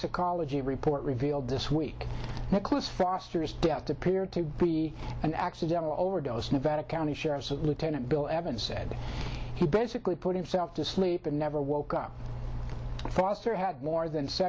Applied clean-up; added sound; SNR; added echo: none; none; none; none.